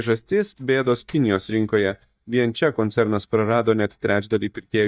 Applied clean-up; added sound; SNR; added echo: neural mask model DeepFilterNet 3.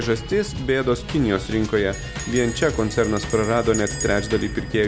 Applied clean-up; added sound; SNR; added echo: none; Bell; 16 dB; none.